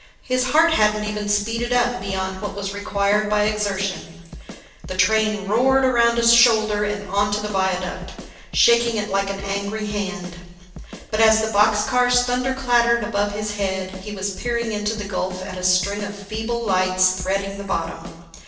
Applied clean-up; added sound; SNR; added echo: none; Drum kit; 17 dB; reverberation time 1.0 s.